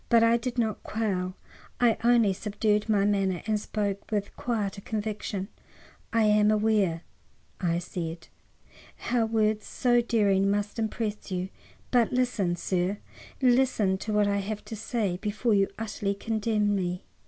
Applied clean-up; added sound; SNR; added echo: none; none; none; none.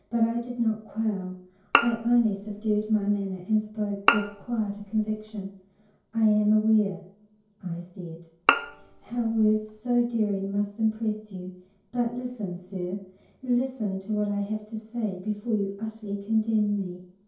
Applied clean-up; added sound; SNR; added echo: none; Bowed string instrument; 2 dB; reverberation time 0.6 s.